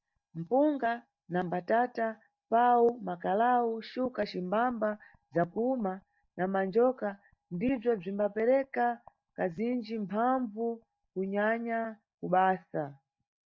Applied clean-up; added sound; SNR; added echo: neural mask model DeepFilterNet 3.